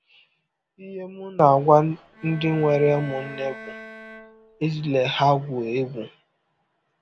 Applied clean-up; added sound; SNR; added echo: none; Bowed string instrument; 18 dB; none.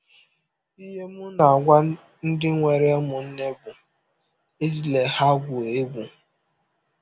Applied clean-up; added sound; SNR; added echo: none; none; none; none.